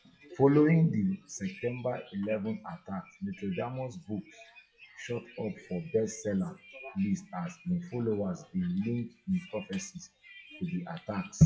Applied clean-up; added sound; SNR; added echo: classical method WPE with log-MMSE.